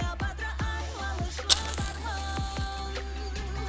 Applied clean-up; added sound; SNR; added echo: none; Fire; 0 dB; none.